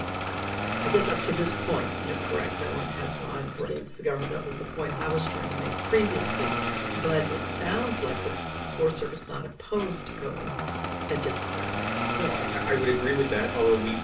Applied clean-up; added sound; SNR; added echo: none; Engine starting; 1 dB; reverberation time 0.3 s.